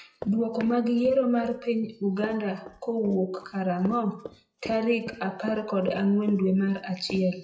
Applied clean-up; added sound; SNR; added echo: classical method WPE with log-MMSE.